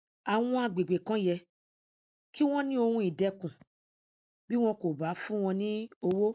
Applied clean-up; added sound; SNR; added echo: none; none; none; none.